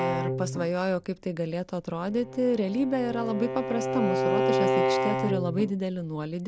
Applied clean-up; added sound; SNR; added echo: none; Bowed string instrument; 1 dB; none.